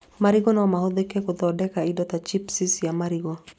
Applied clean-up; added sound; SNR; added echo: none; none; none; none.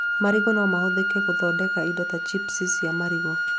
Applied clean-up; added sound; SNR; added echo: none; Wind instrument, woodwind instrument; -2 dB; none.